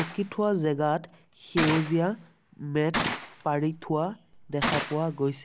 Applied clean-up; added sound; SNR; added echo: none; Gunshot, gunfire; 6 dB; none.